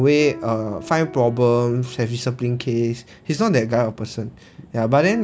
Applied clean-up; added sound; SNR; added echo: none; Piano; 20 dB; none.